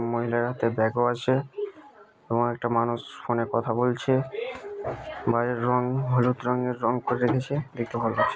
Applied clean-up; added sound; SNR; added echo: none; none; none; none.